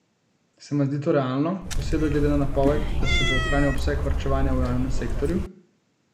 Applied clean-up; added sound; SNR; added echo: none; Cat; -2 dB; none.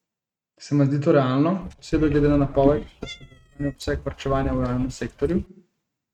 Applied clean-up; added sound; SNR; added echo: neural mask model RNNoise.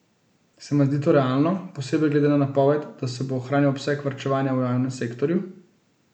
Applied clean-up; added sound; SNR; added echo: none; none; none; none.